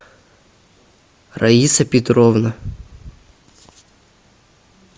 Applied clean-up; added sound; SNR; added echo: none; none; none; none.